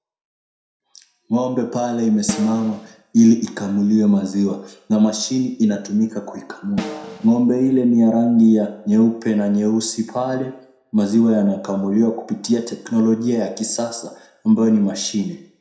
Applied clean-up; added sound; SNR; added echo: none; Snare drum; 10 dB; reverberation time 0.6 s.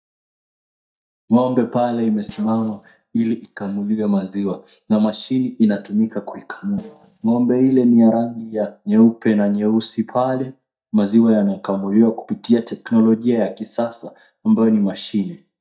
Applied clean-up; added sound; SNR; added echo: neural mask model DeepFilterNet 3.